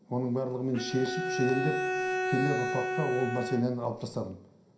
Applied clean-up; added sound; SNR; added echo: none; Bowed string instrument; 1 dB; reverberation time 0.5 s.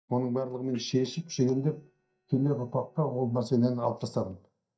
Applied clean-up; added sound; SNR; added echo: neural mask model DeepFilterNet 3.